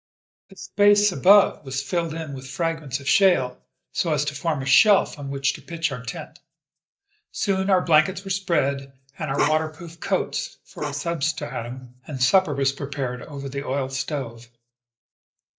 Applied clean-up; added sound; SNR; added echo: neural mask model DeepFilterNet 3.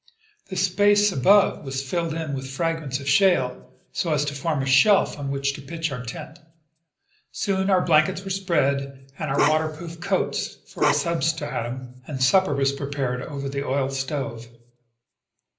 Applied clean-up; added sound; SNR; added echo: none; Bark; 3 dB; reverberation time 0.5 s.